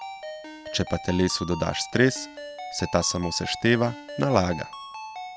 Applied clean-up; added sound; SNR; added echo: none; Ringtone; 12 dB; none.